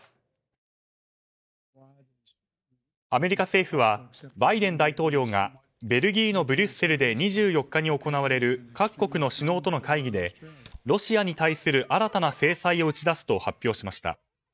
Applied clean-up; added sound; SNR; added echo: neural mask model DeepFilterNet 3.